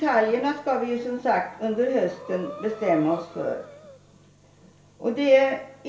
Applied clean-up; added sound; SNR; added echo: none; Breathing; 18 dB; reverberation time 0.5 s.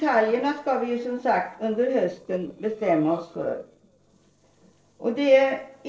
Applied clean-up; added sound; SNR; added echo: neural separator model SepFormer DNS4.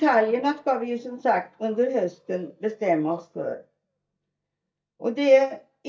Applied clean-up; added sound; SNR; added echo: neural mask model DeepFilterNet 3.